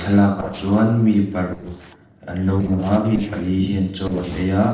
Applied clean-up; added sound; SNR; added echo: neural separator model SepFormer DNS4.